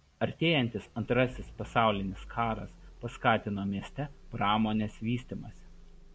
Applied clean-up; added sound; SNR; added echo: none; Idling / Engine starting / Motor vehicle (road); 18 dB; none.